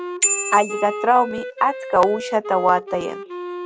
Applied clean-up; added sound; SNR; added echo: none; Bicycle bell + Wind instrument, woodwind instrument; 6 dB; none.